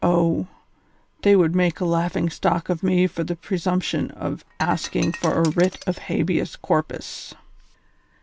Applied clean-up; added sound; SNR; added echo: none; Shatter; 18 dB; none.